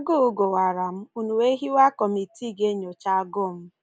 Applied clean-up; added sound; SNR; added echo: none; none; none; none.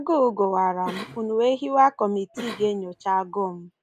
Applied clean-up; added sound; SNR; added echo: none; Cough; 18 dB; none.